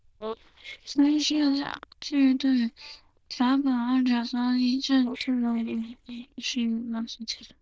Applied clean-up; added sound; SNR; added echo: neural diffusion model UNIVERSE++.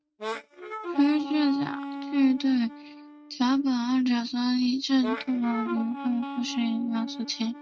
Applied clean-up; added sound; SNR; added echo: neural mask model RNNoise.